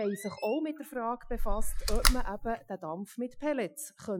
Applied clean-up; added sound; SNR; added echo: classical method Wiener filter.